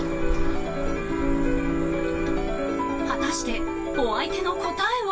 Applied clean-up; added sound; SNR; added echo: none; Frog; 3 dB; reverberation time 0.2 s.